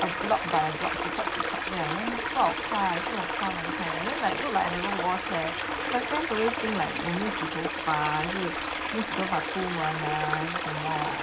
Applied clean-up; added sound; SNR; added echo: none; Stream; 0 dB; none.